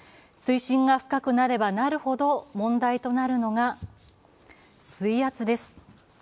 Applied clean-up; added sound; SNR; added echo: none; none; none; none.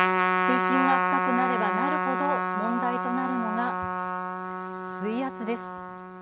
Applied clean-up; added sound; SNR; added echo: none; Trumpet; -4 dB; none.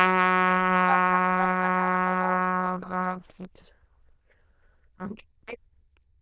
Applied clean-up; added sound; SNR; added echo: neural diffusion model UNIVERSE++.